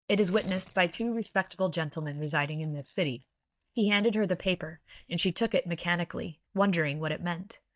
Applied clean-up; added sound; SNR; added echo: neural mask model DeepFilterNet 3.